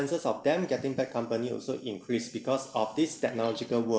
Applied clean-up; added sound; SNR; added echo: neural separator model SepFormer DNS4.